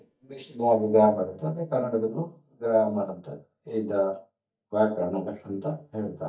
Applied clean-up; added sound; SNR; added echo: neural mask model DeepFilterNet 3.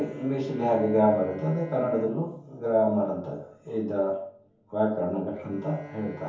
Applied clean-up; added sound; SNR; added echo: none; Bowed string instrument; 19 dB; reverberation time 0.6 s.